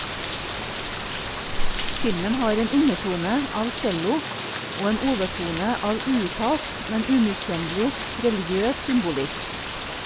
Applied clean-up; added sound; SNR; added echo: none; Rain; 2 dB; none.